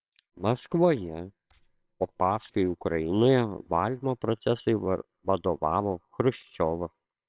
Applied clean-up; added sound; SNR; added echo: neural separator model SepFormer WHAMR!.